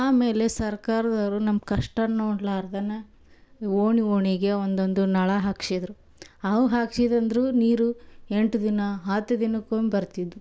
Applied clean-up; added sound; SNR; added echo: none; none; none; none.